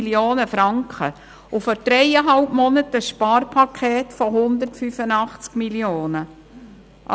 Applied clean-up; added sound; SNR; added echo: none; none; none; none.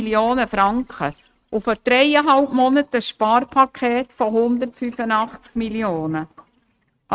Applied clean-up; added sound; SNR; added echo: neural mask model RNNoise.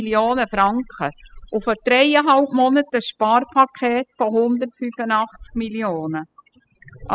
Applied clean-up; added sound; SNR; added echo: classical method spectral subtraction.